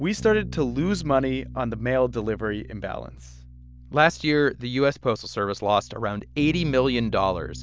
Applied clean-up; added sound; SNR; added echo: none; Bass guitar; 14 dB; none.